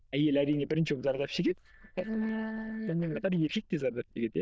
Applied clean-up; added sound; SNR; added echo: neural diffusion model UNIVERSE++.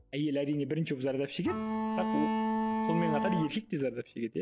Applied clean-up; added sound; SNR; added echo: none; Bowed string instrument; -1 dB; none.